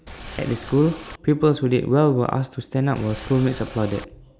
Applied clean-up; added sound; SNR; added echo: none; Boat, Water vehicle; 15 dB; none.